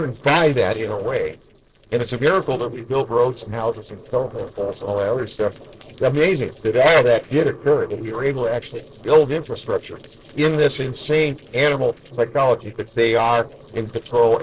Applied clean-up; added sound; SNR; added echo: neural separator model SepFormer DNS4.